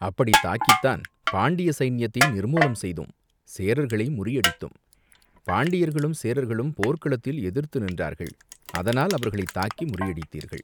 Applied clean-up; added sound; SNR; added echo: none; Crushing; 4 dB; none.